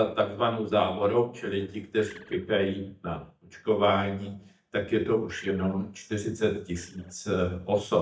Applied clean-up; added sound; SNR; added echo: neural mask model DeepFilterNet 3.